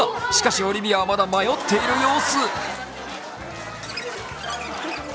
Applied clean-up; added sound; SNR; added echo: none; Applause / Crowd; 5 dB; none.